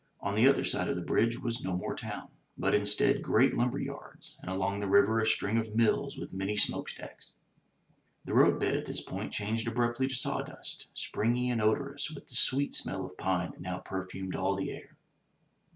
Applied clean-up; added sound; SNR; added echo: none; none; none; none.